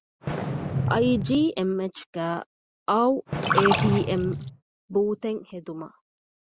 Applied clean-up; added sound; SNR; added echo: none; Fireworks + Splash, splatter; 0 dB; none.